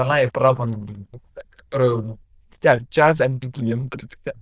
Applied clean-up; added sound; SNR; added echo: neural diffusion model UNIVERSE++.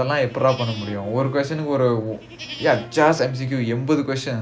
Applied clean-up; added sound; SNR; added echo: none; Livestock, farm animals, working animals; 17 dB; none.